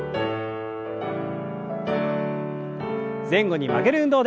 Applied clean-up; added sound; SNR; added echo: none; none; none; none.